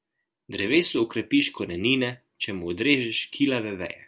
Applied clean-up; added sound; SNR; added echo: none; none; none; none.